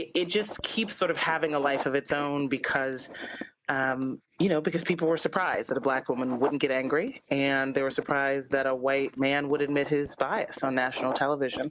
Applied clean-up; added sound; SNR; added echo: neural mask model Resemble Enhance denoiser.